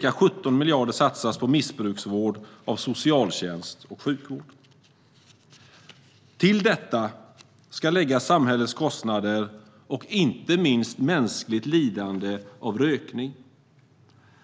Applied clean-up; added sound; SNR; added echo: none; none; none; none.